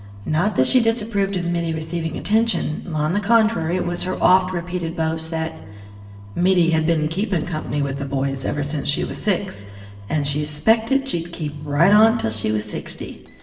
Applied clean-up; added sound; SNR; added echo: none; Engine; 19 dB; reverberation time 1.0 s.